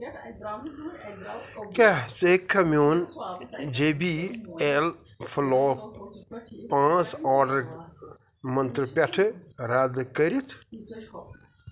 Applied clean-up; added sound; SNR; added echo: none; none; none; none.